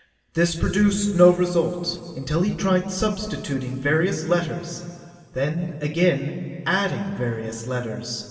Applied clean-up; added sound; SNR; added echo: none; none; none; reverberation time 2.7 s.